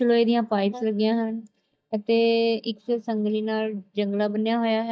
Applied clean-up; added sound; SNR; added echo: neural mask model DeepFilterNet 3.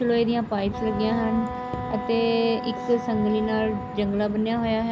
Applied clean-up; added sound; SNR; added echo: none; Wind instrument, woodwind instrument; 10 dB; none.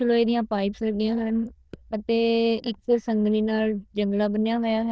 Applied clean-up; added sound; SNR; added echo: neural diffusion model UNIVERSE++.